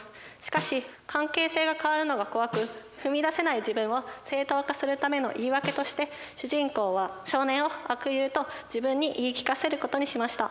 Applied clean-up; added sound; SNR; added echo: none; Snare drum; 17 dB; none.